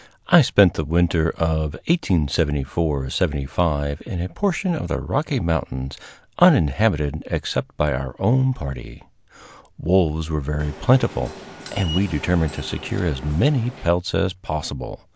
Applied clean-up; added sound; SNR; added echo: none; Subway, metro, underground; 15 dB; none.